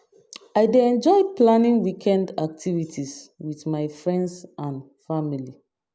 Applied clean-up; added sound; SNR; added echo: none; none; none; none.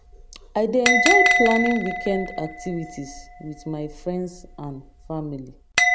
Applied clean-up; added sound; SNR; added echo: none; Bell; -1 dB; none.